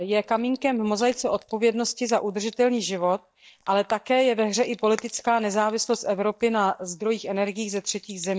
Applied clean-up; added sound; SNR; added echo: neural mask model DeepFilterNet 3.